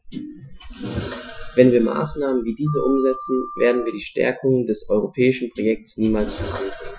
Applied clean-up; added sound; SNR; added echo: classical method Wiener filter.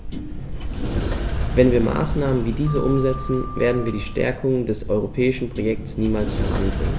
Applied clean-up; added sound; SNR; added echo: none; Sliding door; 5 dB; none.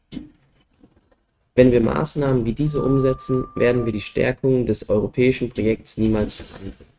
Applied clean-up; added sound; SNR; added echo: neural mask model RNNoise.